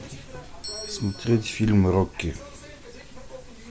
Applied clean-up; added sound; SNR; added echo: none; Doorbell; 18 dB; none.